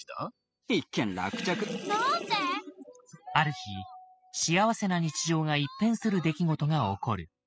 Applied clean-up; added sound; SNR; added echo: classical method spectral subtraction.